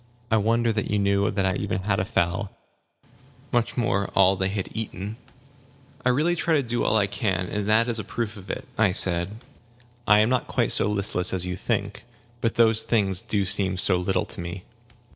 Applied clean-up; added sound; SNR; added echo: neural separator model SepFormer DNS4.